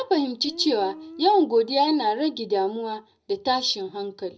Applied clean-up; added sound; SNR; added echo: none; Guitar; 17 dB; reverberation time 0.4 s.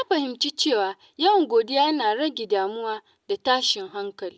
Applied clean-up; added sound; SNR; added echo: none; none; none; none.